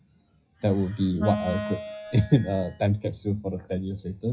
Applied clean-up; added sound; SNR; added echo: classical method WPE with log-MMSE.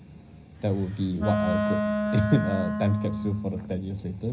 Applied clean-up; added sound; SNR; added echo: none; Wind instrument, woodwind instrument; 2 dB; reverberation time 0.5 s.